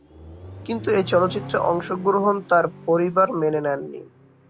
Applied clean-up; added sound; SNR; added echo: none; Accelerating, revving, vroom; 16 dB; none.